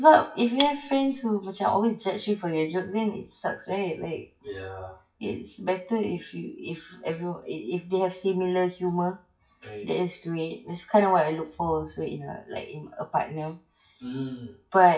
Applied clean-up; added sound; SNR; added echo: classical method WPE with log-MMSE.